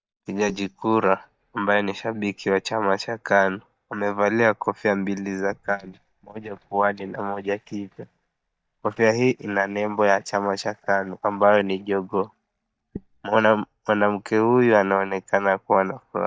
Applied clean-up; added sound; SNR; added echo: neural mask model DeepFilterNet 3.